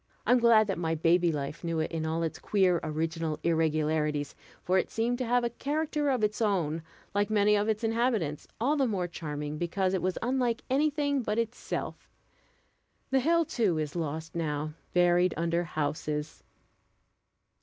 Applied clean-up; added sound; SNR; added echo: none; none; none; none.